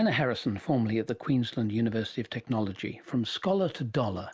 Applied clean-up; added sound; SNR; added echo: none; none; none; none.